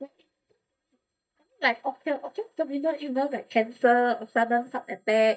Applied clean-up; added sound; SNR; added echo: neural mask model DeepFilterNet 3.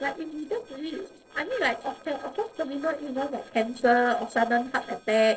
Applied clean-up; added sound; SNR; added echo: neural separator model SepFormer DNS4.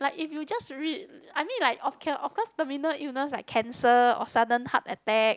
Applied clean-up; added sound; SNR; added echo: none; none; none; none.